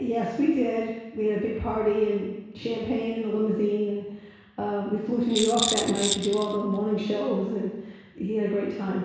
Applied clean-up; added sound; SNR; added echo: none; Rattle; 4 dB; reverberation time 1.1 s.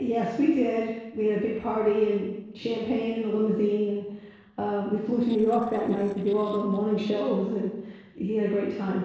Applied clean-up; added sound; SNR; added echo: neural separator model SepFormer DNS4.